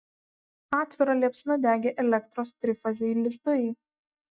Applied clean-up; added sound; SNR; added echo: neural mask model DeepFilterNet 3.